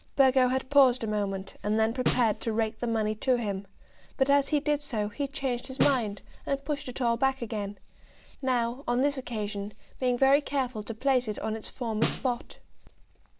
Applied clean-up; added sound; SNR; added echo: none; Snare drum; 6 dB; none.